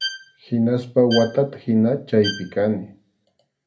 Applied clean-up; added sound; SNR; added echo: none; Bowed string instrument; 13 dB; reverberation time 0.3 s.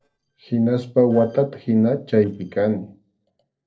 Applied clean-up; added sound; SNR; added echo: neural separator model SepFormer DNS4.